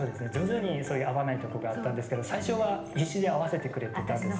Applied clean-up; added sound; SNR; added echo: none; none; none; reverberation time 1.1 s.